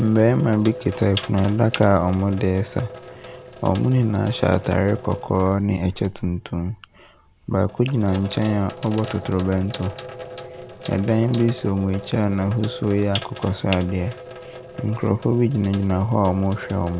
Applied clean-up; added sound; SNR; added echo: none; Sink (filling or washing); 15 dB; none.